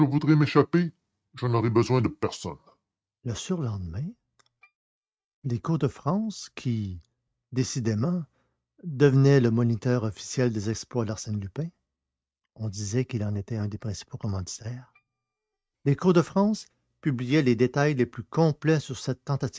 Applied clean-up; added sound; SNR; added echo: neural mask model RNNoise.